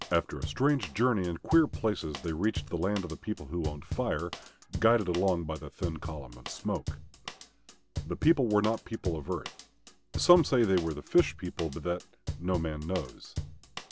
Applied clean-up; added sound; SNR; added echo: none; Drum / Drum kit; 11 dB; none.